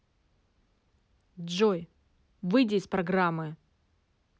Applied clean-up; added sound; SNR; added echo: none; none; none; none.